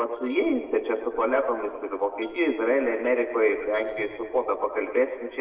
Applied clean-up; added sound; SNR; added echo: neural separator model SepFormer DNS4.